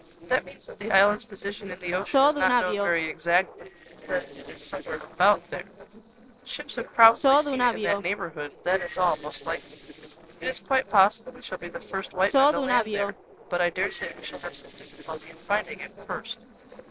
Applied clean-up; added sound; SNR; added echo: neural separator model SepFormer DNS4.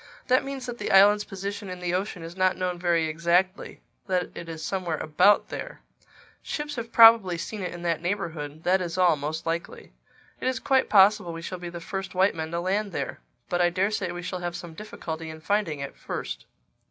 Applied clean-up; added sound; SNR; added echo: none; none; none; none.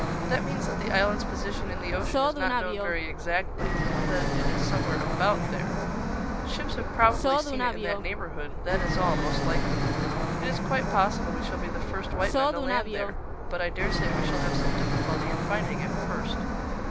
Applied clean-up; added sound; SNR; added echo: none; Fixed-wing aircraft, airplane; -4 dB; none.